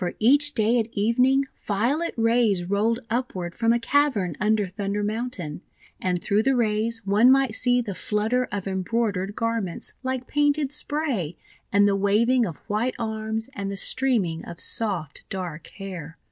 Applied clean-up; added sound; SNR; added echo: none; none; none; none.